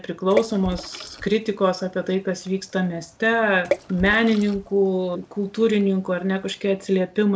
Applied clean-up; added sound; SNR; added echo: none; Water / Splash, splatter; 12 dB; none.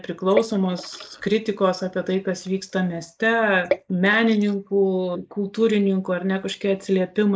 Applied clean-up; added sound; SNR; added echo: neural mask model Resemble Enhance denoiser.